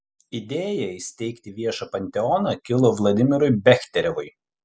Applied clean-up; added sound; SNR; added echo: none; none; none; none.